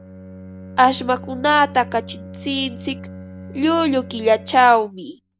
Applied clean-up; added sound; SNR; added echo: none; Bowed string instrument; 16 dB; none.